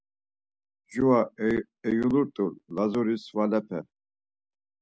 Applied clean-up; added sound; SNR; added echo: none; none; none; none.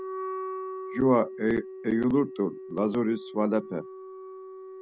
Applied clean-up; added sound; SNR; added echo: none; Wind instrument, woodwind instrument; 10 dB; none.